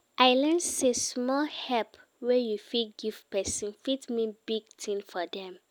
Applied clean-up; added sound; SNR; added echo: none; none; none; none.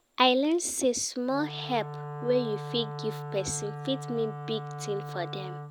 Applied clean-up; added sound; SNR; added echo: none; Wind instrument, woodwind instrument; 9 dB; none.